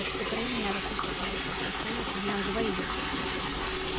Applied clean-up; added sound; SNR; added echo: none; Liquid; -5 dB; none.